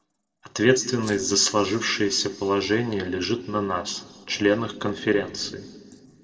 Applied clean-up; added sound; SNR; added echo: neural separator model SepFormer DNS4.